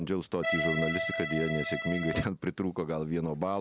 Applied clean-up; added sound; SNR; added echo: none; Accordion; 0 dB; none.